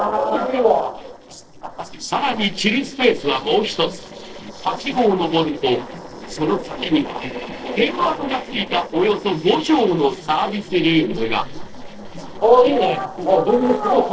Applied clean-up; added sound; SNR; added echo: neural separator model SepFormer DNS4.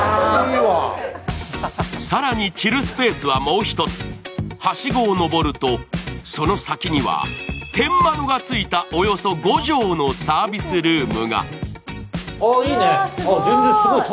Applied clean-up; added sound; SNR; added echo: none; none; none; none.